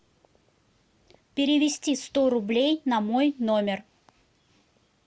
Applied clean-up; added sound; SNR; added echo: none; none; none; none.